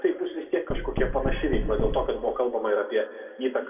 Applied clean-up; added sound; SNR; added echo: none; Knock; 3 dB; reverberation time 1.9 s.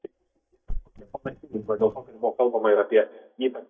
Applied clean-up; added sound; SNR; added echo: neural mask model DeepFilterNet 3.